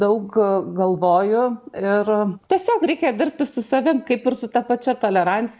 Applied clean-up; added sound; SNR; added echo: none; none; none; none.